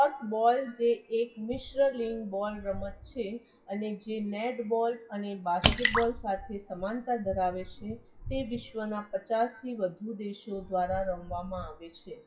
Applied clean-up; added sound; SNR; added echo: classical method WPE with log-MMSE.